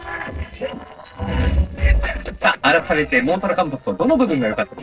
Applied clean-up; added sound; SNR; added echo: neural separator model SepFormer DNS4.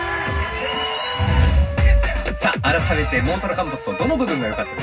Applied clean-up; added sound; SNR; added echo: none; Wind instrument, woodwind instrument; 16 dB; reverberation time 0.4 s.